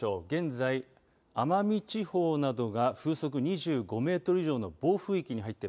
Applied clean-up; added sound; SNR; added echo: none; none; none; none.